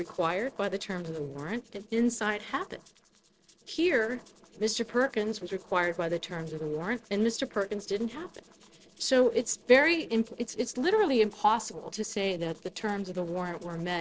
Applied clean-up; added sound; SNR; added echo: neural separator model SepFormer DNS4.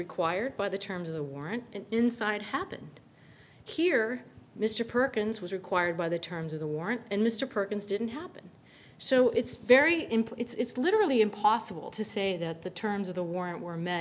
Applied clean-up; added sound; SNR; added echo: none; none; none; none.